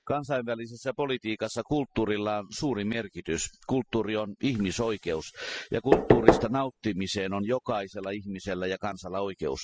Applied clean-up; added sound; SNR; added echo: classical method spectral subtraction.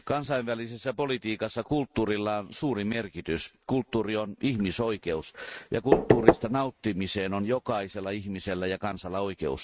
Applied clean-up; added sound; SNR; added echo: neural mask model RNNoise.